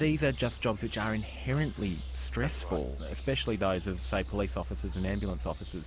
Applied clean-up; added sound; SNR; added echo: none; Bird vocalization, bird call, bird song; 6 dB; none.